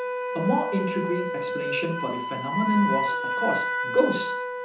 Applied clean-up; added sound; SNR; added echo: none; Wind instrument, woodwind instrument; 1 dB; reverberation time 0.6 s.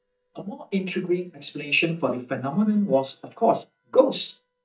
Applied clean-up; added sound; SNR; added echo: neural mask model DeepFilterNet 3.